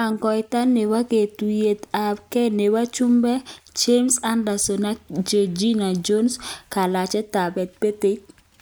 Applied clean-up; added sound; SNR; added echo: none; none; none; none.